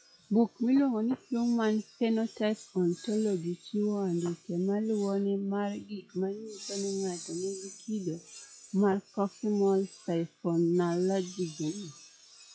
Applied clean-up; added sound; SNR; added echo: classical method log-MMSE.